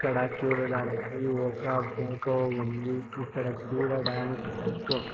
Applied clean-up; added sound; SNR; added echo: neural mask model Resemble Enhance denoiser.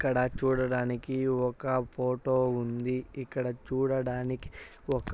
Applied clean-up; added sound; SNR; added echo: none; none; none; none.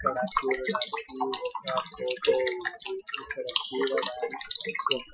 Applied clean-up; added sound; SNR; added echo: classical method Wiener filter.